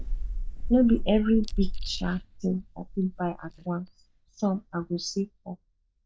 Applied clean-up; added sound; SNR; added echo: neural mask model DeepFilterNet 3.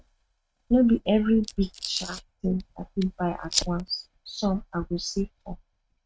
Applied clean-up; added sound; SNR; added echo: neural mask model RNNoise.